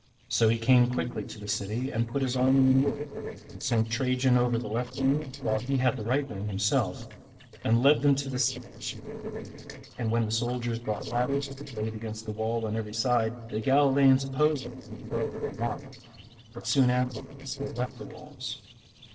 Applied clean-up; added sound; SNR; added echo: neural separator model SepFormer DNS4.